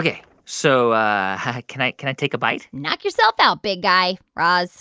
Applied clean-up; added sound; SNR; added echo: none; none; none; none.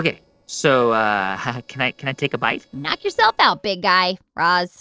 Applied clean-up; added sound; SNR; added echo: neural separator model SepFormer DNS4.